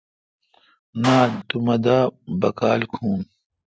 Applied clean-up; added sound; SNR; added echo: none; Clapping; 11 dB; none.